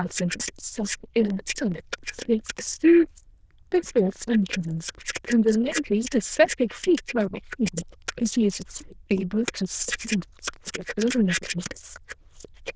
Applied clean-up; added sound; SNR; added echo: neural diffusion model UNIVERSE++.